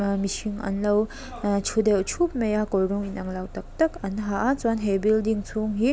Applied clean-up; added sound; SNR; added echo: none; Bus; 16 dB; none.